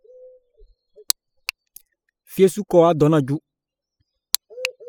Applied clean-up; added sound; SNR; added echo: classical method spectral subtraction.